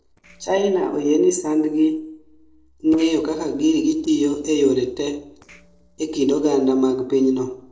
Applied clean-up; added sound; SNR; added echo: neural separator model SepFormer DNS4.